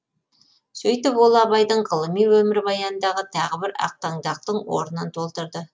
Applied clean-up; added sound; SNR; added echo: none; none; none; none.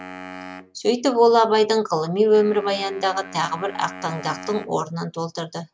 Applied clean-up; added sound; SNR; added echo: none; Wind instrument, woodwind instrument; 18 dB; none.